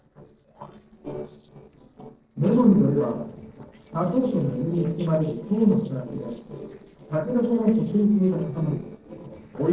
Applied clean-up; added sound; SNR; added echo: neural separator model SepFormer DNS4.